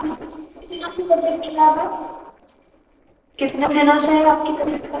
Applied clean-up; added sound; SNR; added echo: neural separator model SepFormer DNS4.